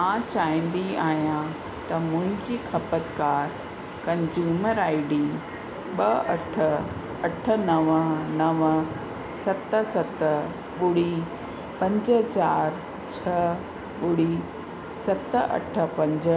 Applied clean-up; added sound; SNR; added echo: none; none; none; none.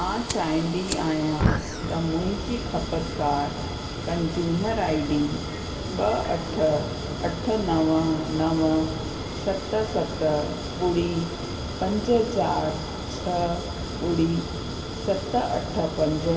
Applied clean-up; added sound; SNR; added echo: none; Fire; 6 dB; reverberation time 2.0 s.